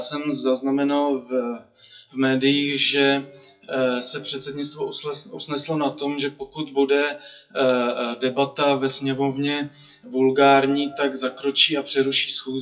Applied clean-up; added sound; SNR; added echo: classical method WPE with log-MMSE.